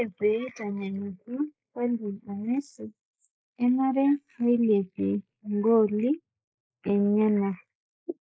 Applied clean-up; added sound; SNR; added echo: neural mask model Resemble Enhance denoiser.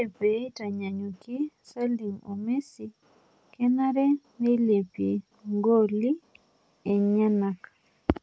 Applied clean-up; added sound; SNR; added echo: none; none; none; none.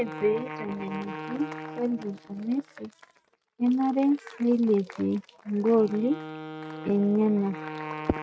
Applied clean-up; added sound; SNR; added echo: neural mask model RNNoise.